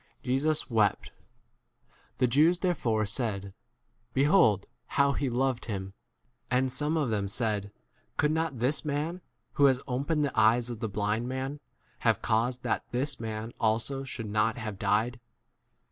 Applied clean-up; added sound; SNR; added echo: none; none; none; none.